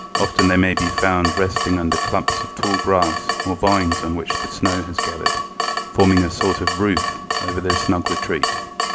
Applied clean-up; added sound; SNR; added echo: none; Drip / Water tap, faucet; 3 dB; none.